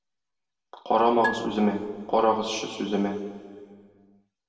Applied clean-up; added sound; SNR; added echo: none; Marimba, xylophone; 11 dB; reverberation time 1.5 s.